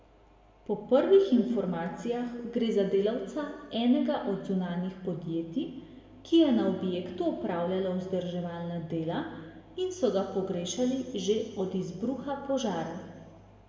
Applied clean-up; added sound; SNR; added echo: none; none; none; reverberation time 1.5 s.